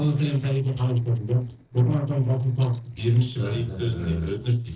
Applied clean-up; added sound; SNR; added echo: neural separator model SepFormer DNS4.